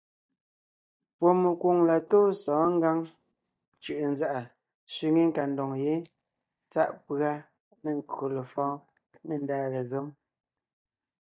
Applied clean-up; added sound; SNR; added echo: neural mask model DeepFilterNet 3.